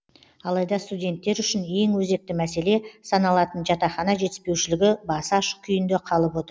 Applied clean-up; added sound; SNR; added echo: none; none; none; none.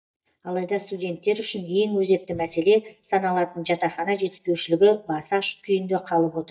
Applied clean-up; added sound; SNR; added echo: neural mask model DeepFilterNet 3.